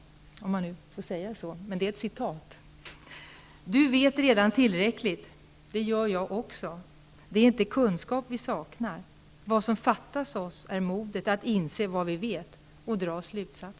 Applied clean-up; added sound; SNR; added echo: none; none; none; none.